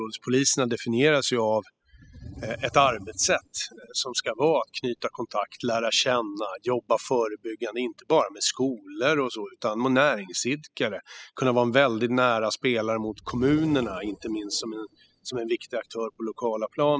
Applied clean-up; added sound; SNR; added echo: classical method spectral subtraction.